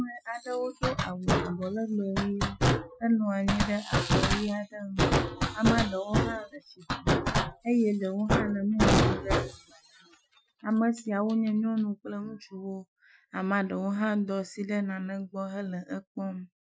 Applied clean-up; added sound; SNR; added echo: classical method Wiener filter.